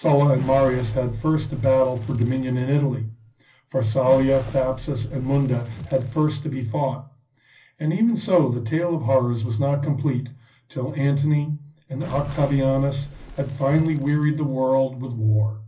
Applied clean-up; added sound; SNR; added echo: none; Crackle; 17 dB; reverberation time 0.4 s.